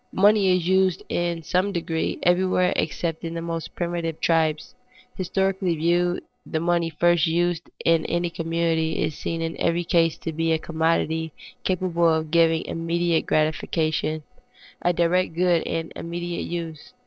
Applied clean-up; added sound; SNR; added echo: neural separator model SepFormer DNS4.